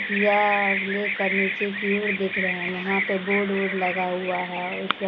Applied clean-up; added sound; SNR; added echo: none; Bird vocalization, bird call, bird song; 2 dB; none.